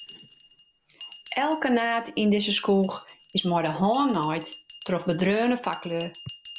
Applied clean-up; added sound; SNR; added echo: none; Bell; 15 dB; none.